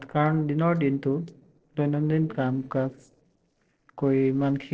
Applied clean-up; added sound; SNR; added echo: neural separator model SepFormer DNS4.